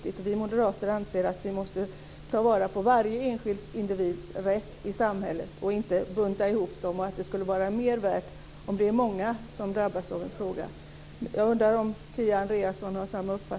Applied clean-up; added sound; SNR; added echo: none; none; none; none.